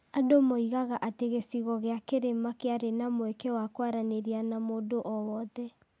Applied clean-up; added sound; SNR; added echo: none; none; none; none.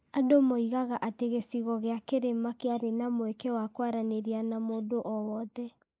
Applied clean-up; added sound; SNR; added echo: neural mask model Resemble Enhance denoiser.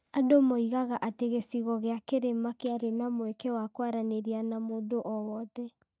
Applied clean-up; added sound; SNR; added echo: neural mask model DeepFilterNet 3.